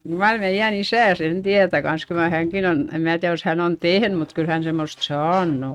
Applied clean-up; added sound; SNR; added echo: neural mask model RNNoise.